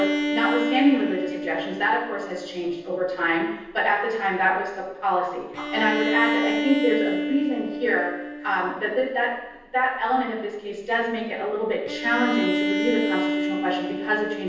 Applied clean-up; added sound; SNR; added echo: none; Bowed string instrument; 4 dB; reverberation time 0.9 s.